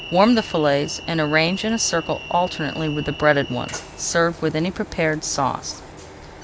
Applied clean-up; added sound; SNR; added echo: none; Train; 14 dB; none.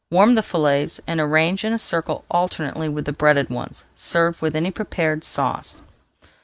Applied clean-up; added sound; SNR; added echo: none; none; none; none.